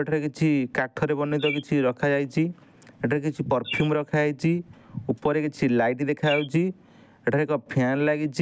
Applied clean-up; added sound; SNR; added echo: none; Bird; 13 dB; none.